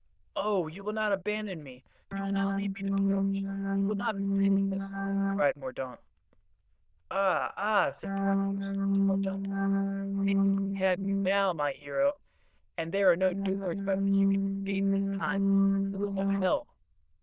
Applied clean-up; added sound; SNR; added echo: neural diffusion model UNIVERSE++.